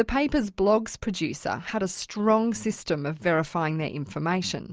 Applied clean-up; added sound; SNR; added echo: none; none; none; none.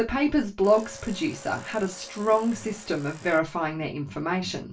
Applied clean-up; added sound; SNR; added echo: none; Domestic sounds, home sounds; 19 dB; reverberation time 0.2 s.